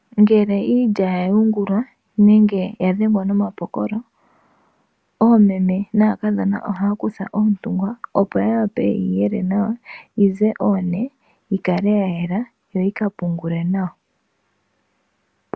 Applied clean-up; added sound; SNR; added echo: none; none; none; none.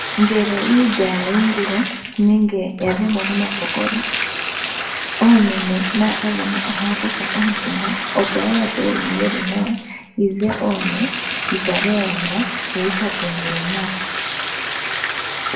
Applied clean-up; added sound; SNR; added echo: none; Bathtub (filling or washing); 3 dB; reverberation time 0.7 s.